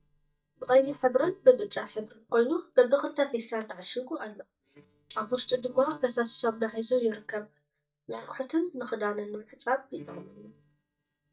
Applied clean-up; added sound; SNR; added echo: neural mask model DeepFilterNet 3.